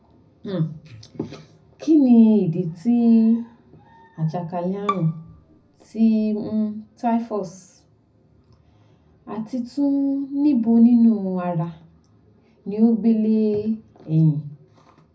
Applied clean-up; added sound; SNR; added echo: none; Bowed string instrument; 13 dB; reverberation time 0.4 s.